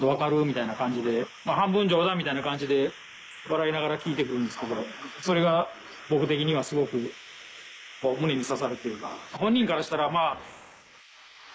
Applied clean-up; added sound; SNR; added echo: neural mask model Resemble Enhance denoiser.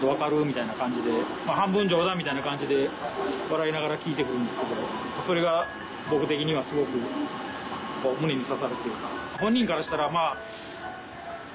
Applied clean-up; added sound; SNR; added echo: none; none; none; none.